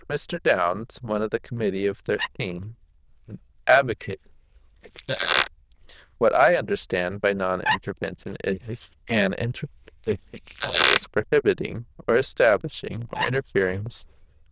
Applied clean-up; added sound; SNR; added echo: neural diffusion model UNIVERSE++.